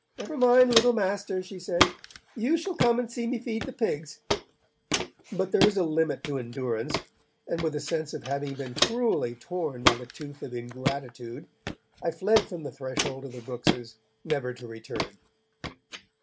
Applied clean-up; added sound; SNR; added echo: none; Walk, footsteps; 4 dB; none.